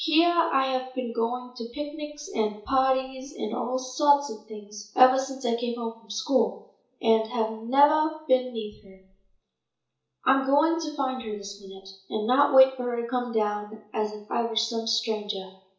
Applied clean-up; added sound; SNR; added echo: none; none; none; reverberation time 0.7 s.